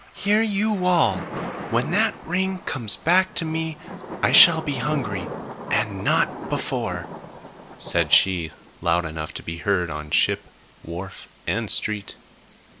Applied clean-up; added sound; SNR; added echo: none; Thunder / Rain; 12 dB; none.